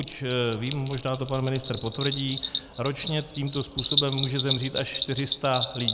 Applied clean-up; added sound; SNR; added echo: none; Bell; 2 dB; none.